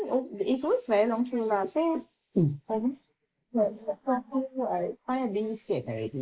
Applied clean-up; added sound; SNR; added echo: neural mask model Resemble Enhance denoiser.